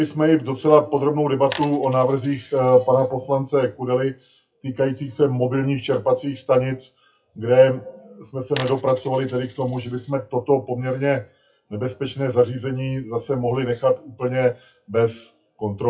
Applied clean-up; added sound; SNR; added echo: classical method WPE with log-MMSE.